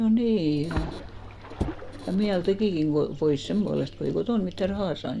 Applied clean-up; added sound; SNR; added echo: none; Splash, splatter + Squeak; 11 dB; none.